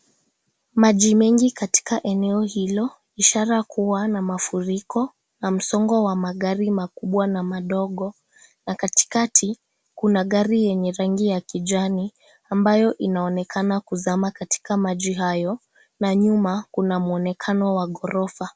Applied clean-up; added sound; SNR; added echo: none; none; none; none.